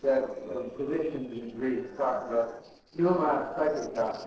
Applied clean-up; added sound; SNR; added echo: neural separator model SepFormer DNS4.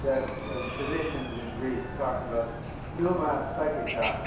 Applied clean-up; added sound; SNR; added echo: none; Chicken, rooster; 4 dB; reverberation time 0.7 s.